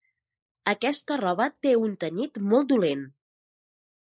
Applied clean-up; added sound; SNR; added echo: neural mask model Resemble Enhance denoiser.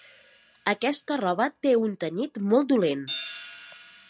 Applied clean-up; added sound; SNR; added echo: none; Hi-hat; 17 dB; none.